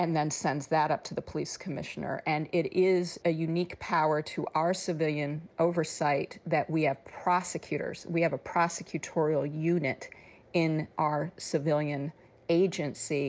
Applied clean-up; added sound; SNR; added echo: none; none; none; none.